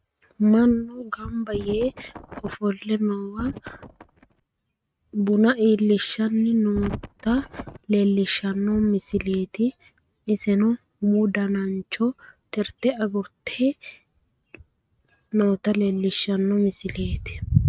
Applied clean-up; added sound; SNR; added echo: neural mask model RNNoise.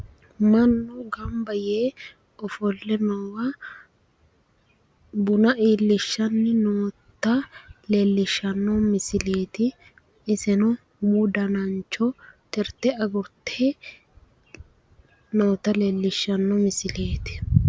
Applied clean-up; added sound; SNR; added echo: none; none; none; none.